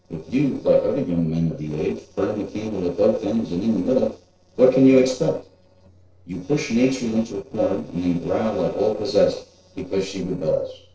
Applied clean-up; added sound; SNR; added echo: neural separator model SepFormer DNS4.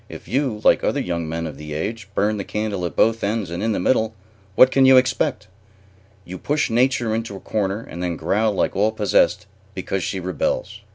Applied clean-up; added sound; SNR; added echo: none; none; none; none.